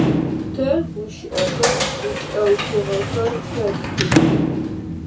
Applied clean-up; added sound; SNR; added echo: none; Sliding door / Slam; -3 dB; reverberation time 0.2 s.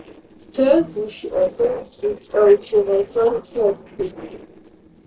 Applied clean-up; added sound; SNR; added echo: neural separator model SepFormer DNS4.